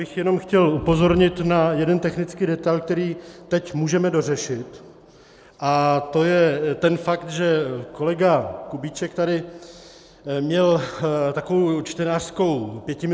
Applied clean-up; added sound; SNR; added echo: none; none; none; none.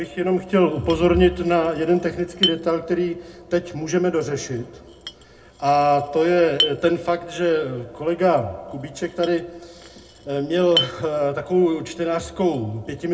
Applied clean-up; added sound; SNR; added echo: none; Chink, clink; 12 dB; reverberation time 0.2 s.